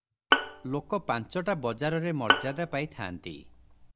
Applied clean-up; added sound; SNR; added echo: none; Bowed string instrument; -1 dB; none.